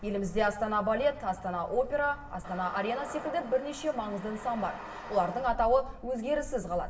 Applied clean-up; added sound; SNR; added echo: none; none; none; reverberation time 0.8 s.